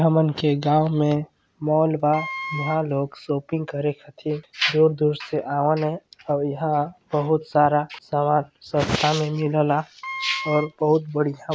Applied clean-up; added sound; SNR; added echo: none; Wind instrument, woodwind instrument; 11 dB; none.